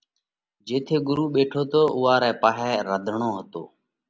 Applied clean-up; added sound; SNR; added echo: none; none; none; none.